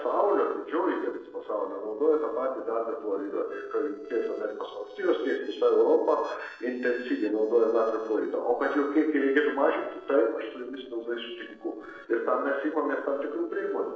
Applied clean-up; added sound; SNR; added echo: neural separator model SepFormer DNS4.